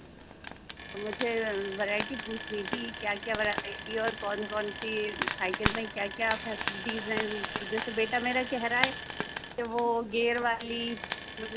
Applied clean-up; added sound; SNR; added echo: none; Frying (food); 5 dB; none.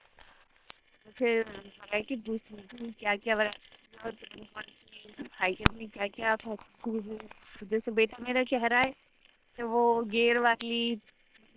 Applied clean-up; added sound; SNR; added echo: neural separator model SepFormer WHAM!.